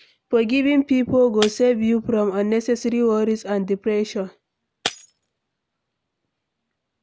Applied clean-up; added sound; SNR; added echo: none; Shatter; 17 dB; none.